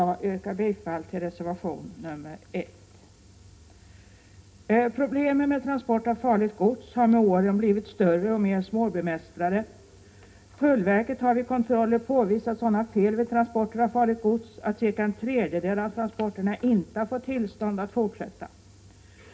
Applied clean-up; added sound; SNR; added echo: none; none; none; reverberation time 0.3 s.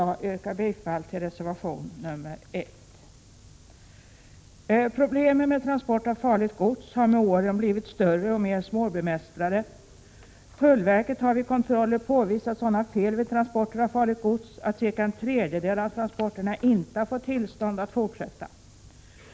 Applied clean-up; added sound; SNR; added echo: none; none; none; none.